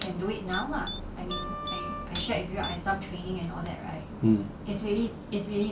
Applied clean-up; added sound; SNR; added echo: none; Wind instrument, woodwind instrument + Typing; 9 dB; none.